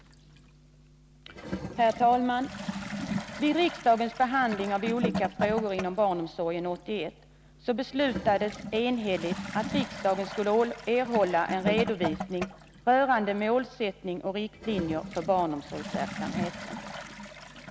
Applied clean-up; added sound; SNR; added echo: none; Toilet flush / Gurgling; 9 dB; none.